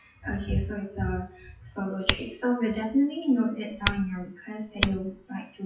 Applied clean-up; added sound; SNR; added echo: classical method WPE with log-MMSE.